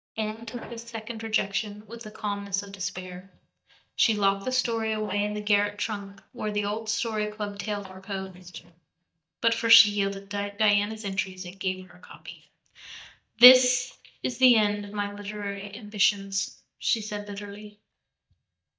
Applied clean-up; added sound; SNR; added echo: neural mask model DeepFilterNet 3.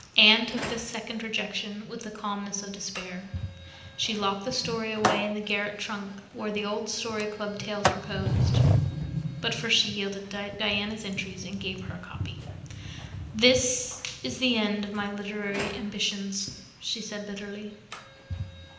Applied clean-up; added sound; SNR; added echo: none; Sliding door; 4 dB; reverberation time 0.9 s.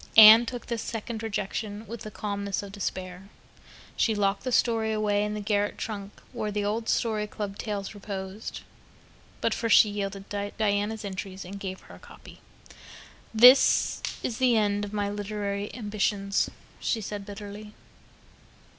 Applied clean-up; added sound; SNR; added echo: none; none; none; none.